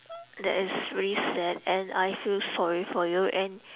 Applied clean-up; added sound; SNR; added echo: none; none; none; none.